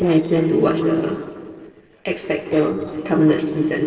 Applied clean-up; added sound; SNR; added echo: neural separator model SepFormer DNS4.